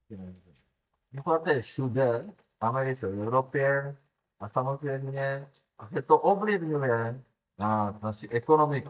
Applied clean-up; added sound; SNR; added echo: neural mask model DeepFilterNet 3.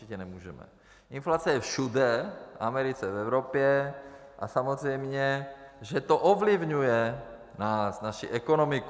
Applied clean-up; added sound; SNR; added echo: none; none; none; none.